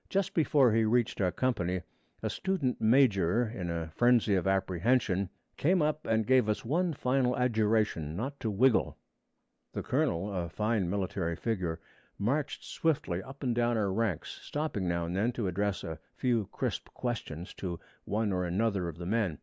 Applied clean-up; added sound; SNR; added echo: none; none; none; none.